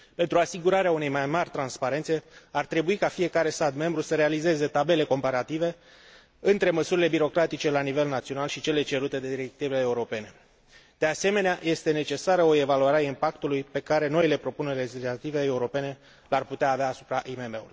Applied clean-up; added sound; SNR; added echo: none; none; none; none.